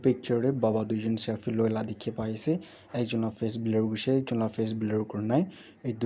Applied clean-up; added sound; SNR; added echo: none; none; none; none.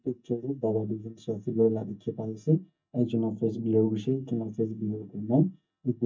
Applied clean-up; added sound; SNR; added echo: neural mask model DeepFilterNet 3.